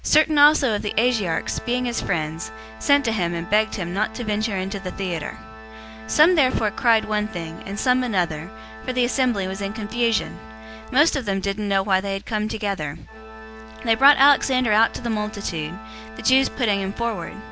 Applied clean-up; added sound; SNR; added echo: none; Organ; 16 dB; none.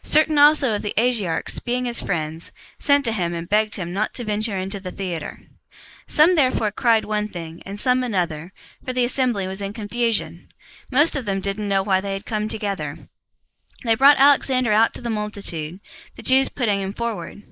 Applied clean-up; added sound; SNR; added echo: neural mask model Resemble Enhance denoiser.